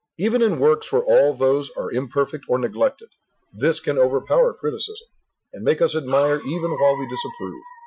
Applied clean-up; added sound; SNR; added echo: classical method Wiener filter.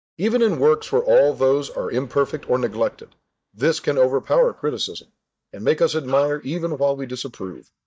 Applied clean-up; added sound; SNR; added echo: neural mask model DeepFilterNet 3.